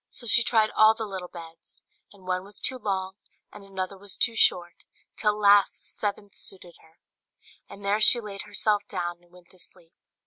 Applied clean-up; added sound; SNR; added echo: none; none; none; none.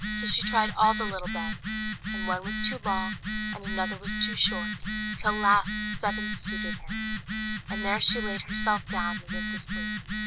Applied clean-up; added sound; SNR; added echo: none; Telephone; 1 dB; none.